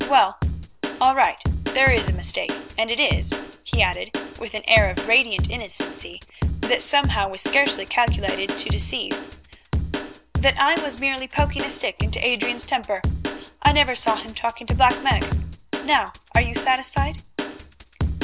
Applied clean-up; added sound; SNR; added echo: none; Drum kit; 3 dB; none.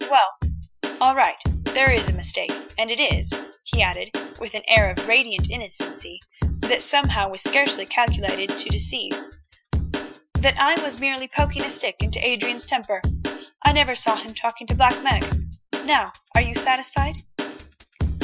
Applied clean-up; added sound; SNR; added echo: classical method Wiener filter.